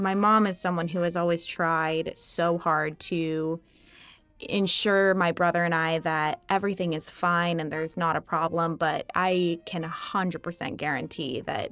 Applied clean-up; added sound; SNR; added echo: neural separator model SepFormer DNS4.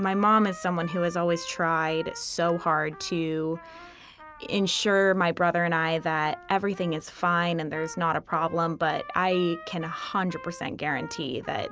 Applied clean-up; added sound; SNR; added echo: none; Trumpet; 18 dB; none.